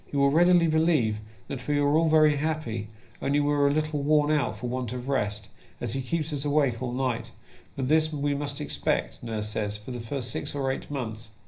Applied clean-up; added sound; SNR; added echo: none; none; none; reverberation time 0.5 s.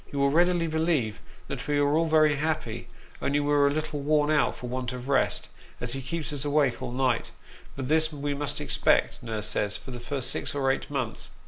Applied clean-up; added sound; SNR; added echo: none; none; none; none.